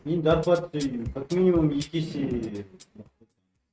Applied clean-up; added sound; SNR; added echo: neural mask model RNNoise.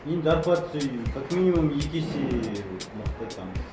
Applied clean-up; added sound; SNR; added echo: none; Bass drum / Drum kit; 10 dB; none.